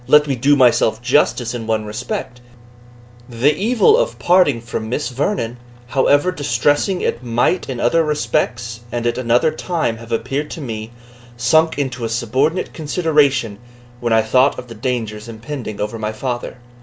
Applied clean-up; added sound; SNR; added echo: none; none; none; none.